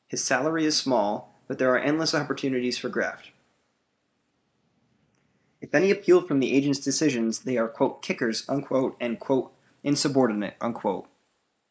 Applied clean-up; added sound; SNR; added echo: neural mask model Resemble Enhance denoiser.